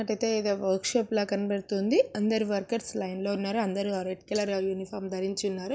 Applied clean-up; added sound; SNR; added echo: none; none; none; none.